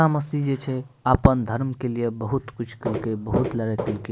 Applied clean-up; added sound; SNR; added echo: none; Walk, footsteps; 6 dB; none.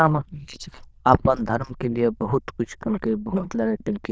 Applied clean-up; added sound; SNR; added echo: neural diffusion model UNIVERSE++.